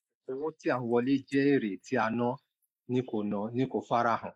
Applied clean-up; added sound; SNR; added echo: neural mask model Resemble Enhance denoiser.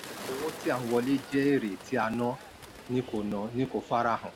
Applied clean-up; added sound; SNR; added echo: none; Bird; 14 dB; none.